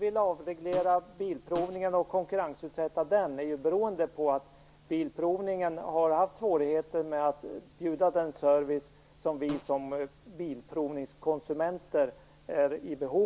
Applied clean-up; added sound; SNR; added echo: none; Fart; 16 dB; none.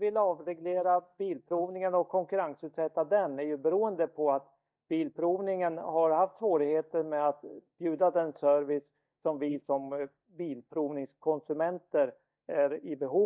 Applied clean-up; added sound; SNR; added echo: neural mask model DeepFilterNet 3.